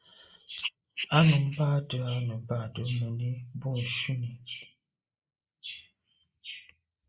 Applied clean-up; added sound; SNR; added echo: neural mask model Resemble Enhance denoiser.